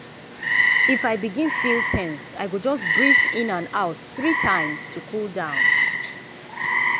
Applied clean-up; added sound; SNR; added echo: none; Frog; -3 dB; none.